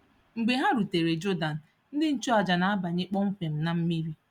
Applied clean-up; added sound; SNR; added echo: none; none; none; none.